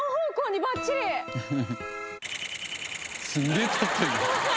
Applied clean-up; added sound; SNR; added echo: none; none; none; none.